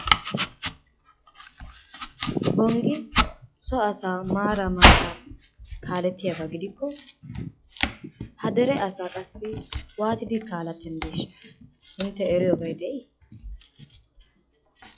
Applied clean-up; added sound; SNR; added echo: classical method log-MMSE.